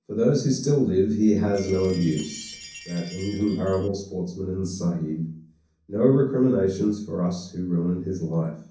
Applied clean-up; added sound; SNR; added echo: none; Chime; 20 dB; reverberation time 0.6 s.